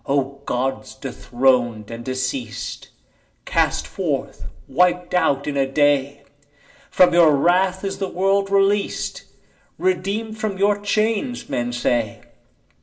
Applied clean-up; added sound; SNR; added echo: none; none; none; reverberation time 0.5 s.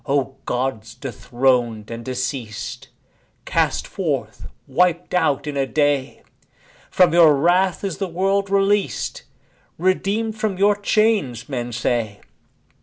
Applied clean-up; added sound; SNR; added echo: none; none; none; none.